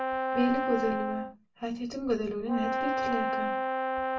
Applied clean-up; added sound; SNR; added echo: none; Brass instrument; -1 dB; reverberation time 0.2 s.